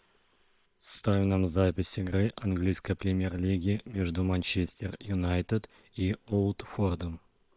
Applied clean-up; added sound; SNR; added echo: neural separator model SepFormer WHAM!.